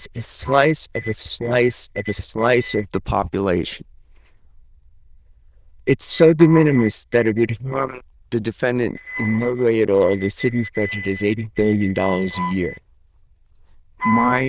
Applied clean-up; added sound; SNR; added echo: neural diffusion model UNIVERSE++.